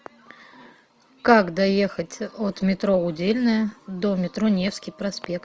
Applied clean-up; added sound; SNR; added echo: none; none; none; none.